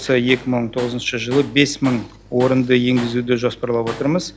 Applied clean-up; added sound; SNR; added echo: none; Tools; 17 dB; none.